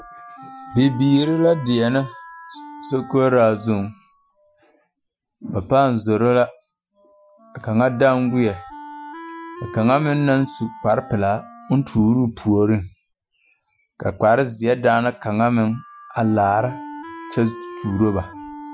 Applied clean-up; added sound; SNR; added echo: classical method Wiener filter.